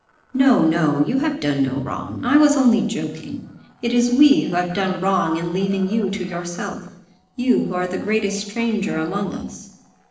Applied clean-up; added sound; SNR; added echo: neural separator model SepFormer DNS4.